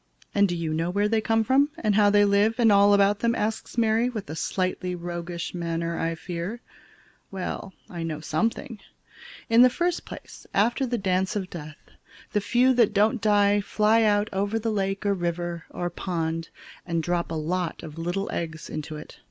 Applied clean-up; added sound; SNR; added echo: none; none; none; none.